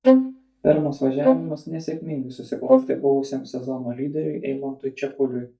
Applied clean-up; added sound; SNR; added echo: neural mask model DeepFilterNet 3.